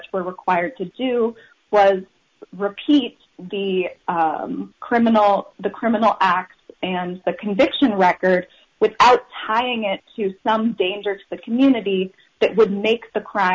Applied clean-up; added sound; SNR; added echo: none; none; none; none.